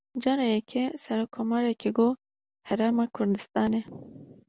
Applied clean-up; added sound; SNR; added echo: none; none; none; none.